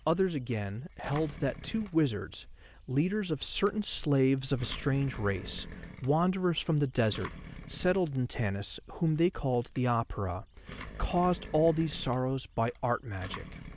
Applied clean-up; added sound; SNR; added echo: none; Engine; 16 dB; none.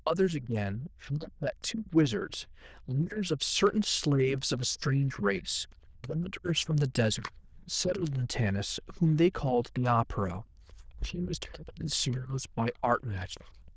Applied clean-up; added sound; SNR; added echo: neural diffusion model UNIVERSE++.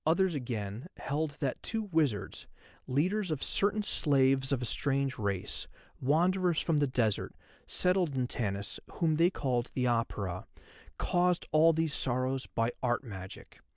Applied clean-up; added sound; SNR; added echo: none; none; none; none.